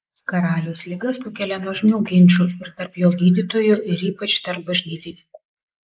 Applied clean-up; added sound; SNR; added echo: neural mask model Resemble Enhance denoiser.